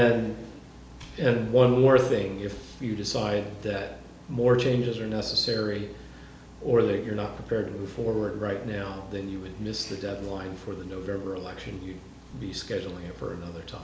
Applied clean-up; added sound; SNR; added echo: none; none; none; none.